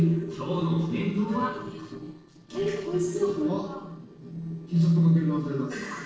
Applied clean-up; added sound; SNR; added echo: neural separator model SepFormer DNS4.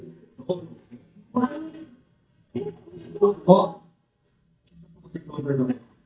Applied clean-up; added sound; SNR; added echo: neural mask model DeepFilterNet 3.